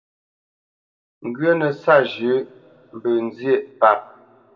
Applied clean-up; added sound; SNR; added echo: none; none; none; reverberation time 1.5 s.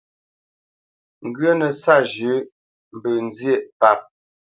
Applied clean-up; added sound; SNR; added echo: none; none; none; none.